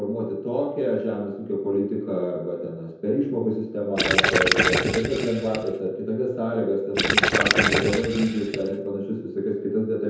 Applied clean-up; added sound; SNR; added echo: none; Gurgling; -2 dB; reverberation time 0.9 s.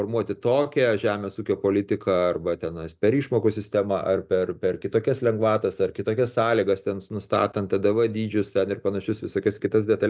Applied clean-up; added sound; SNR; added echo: none; none; none; none.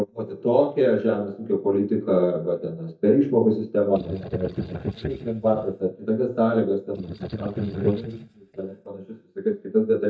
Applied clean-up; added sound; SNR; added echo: neural mask model DeepFilterNet 3.